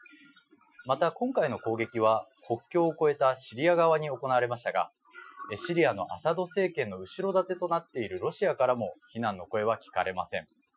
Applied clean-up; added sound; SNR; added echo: classical method Wiener filter.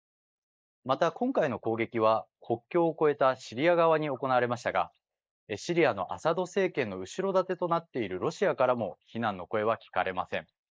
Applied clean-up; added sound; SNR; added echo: neural mask model Resemble Enhance denoiser.